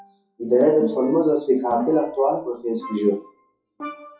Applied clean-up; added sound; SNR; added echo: classical method WPE with log-MMSE.